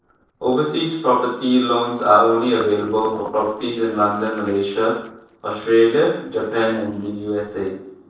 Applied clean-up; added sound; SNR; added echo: neural separator model SepFormer DNS4.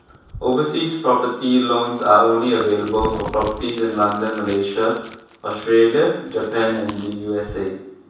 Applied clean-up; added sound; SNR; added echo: none; Chewing, mastication; 17 dB; reverberation time 0.7 s.